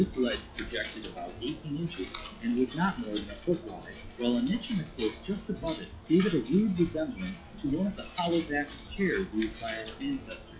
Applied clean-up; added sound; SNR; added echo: classical method log-MMSE.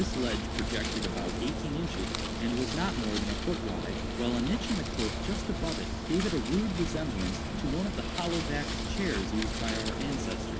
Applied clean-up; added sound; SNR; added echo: none; Wind; 0 dB; none.